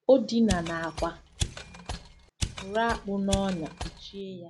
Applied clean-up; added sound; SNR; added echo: none; Mechanisms; 7 dB; none.